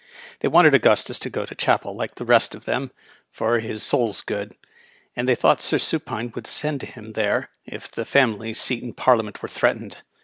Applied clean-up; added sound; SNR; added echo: none; none; none; none.